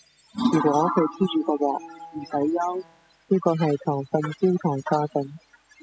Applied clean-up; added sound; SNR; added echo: classical method spectral subtraction.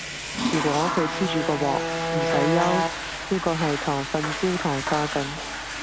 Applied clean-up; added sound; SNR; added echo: none; Toilet flush / Water + Bowed string instrument; 1 dB; none.